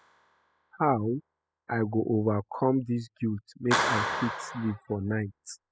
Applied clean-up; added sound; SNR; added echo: classical method spectral subtraction.